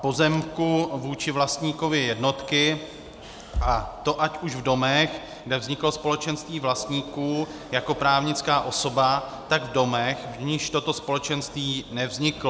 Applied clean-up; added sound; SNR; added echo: none; none; none; none.